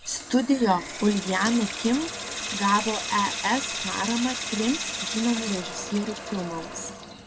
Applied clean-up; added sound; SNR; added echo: none; Sink (filling or washing) / Water tap, faucet; 6 dB; none.